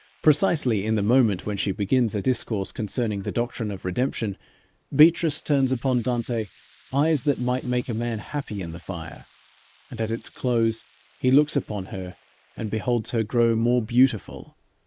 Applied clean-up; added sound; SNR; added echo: neural mask model Resemble Enhance denoiser.